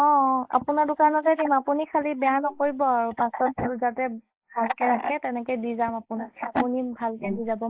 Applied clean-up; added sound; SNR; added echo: neural mask model Resemble Enhance denoiser.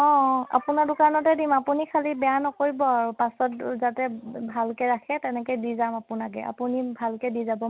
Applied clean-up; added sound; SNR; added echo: none; none; none; none.